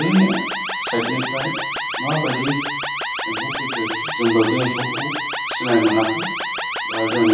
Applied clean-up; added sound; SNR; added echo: none; Alarm; 2 dB; reverberation time 0.7 s.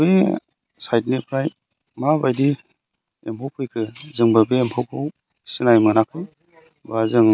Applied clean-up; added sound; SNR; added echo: none; none; none; none.